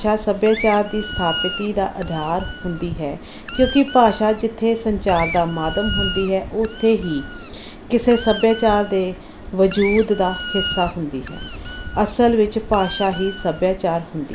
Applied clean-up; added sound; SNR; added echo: none; Squeak; 9 dB; none.